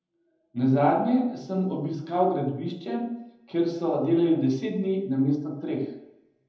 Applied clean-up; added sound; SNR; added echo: none; none; none; reverberation time 0.8 s.